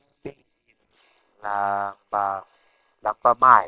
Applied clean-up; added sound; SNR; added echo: neural separator model SepFormer WHAM!.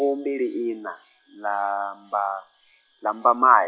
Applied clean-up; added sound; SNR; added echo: classical method log-MMSE.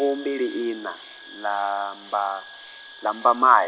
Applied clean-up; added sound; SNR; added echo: none; Wind instrument, woodwind instrument + Insect; 19 dB; none.